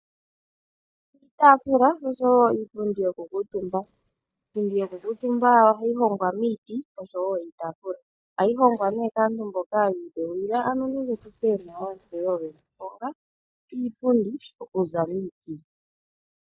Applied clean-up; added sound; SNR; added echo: neural mask model DeepFilterNet 3.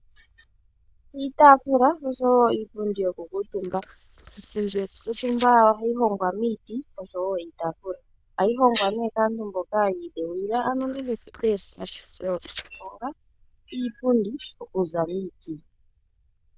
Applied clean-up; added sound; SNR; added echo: neural diffusion model UNIVERSE++.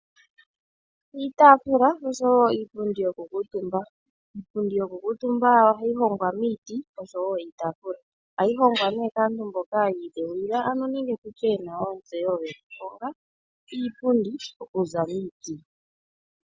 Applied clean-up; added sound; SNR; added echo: none; none; none; none.